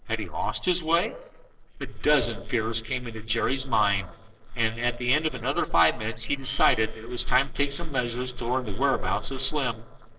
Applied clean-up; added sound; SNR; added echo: neural separator model SepFormer DNS4.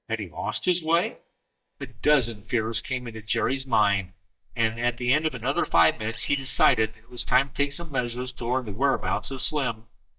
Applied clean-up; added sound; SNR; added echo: neural mask model DeepFilterNet 3.